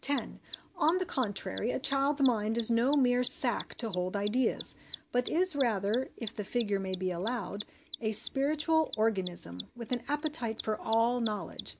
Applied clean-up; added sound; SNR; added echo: none; Mechanisms; 16 dB; none.